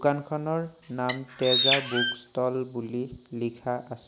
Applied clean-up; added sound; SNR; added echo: none; Bird; -2 dB; none.